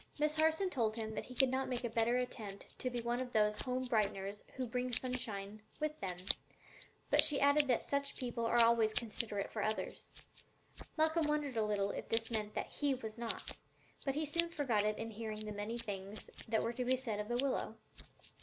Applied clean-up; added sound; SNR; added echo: neural mask model Resemble Enhance denoiser.